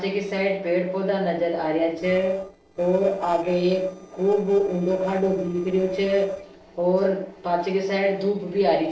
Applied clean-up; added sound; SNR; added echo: neural separator model SepFormer DNS4.